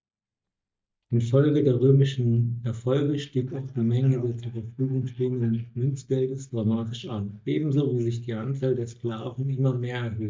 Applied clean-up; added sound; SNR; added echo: neural mask model DeepFilterNet 3.